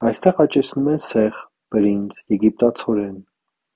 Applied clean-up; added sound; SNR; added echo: none; none; none; none.